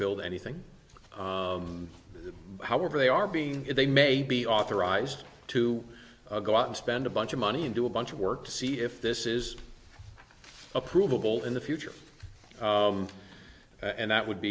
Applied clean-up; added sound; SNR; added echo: none; none; none; none.